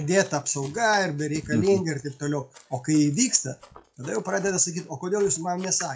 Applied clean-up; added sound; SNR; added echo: classical method log-MMSE.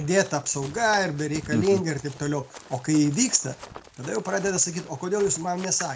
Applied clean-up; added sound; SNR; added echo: none; Run; 18 dB; none.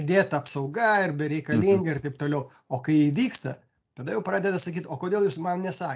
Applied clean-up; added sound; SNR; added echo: none; none; none; none.